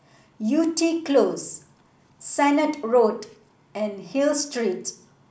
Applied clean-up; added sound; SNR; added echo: none; none; none; none.